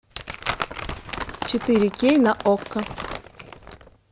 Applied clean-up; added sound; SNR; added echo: none; Crumpling, crinkling; 9 dB; none.